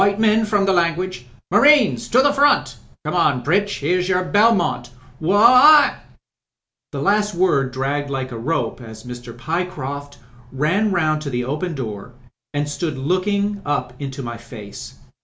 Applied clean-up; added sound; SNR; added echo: none; none; none; none.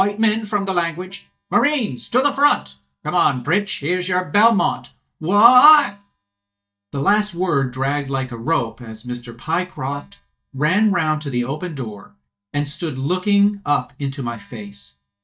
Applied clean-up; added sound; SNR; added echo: neural mask model DeepFilterNet 3.